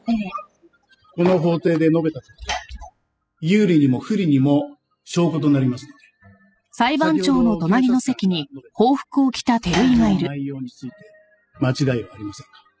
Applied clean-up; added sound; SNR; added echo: classical method spectral subtraction.